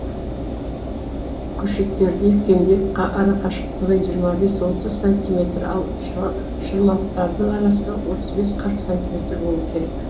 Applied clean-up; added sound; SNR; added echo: none; Engine; 6 dB; reverberation time 0.3 s.